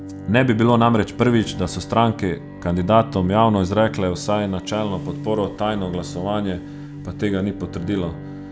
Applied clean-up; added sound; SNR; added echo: none; Bowed string instrument; 12 dB; none.